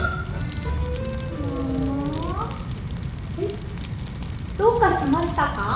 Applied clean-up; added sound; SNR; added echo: none; Fire; 4 dB; reverberation time 0.8 s.